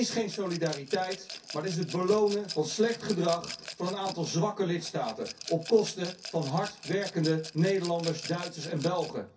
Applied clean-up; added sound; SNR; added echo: none; Rattle / Glass; 14 dB; reverberation time 0.3 s.